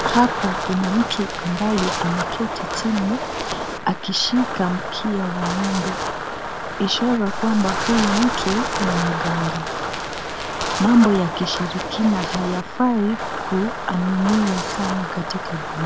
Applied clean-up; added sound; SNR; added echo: none; Wind; 4 dB; none.